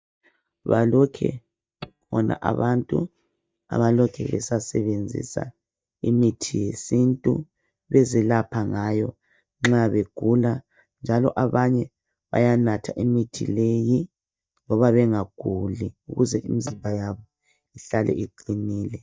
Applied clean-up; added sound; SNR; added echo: neural mask model DeepFilterNet 3.